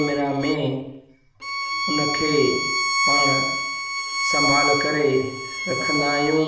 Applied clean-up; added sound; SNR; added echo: none; Bowed string instrument; 0 dB; reverberation time 0.8 s.